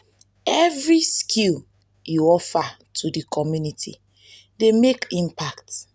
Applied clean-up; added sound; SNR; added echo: none; none; none; none.